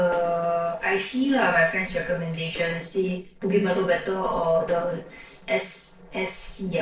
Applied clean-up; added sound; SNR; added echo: neural separator model SepFormer DNS4.